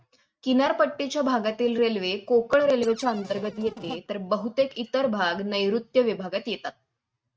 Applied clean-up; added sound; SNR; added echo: neural mask model RNNoise.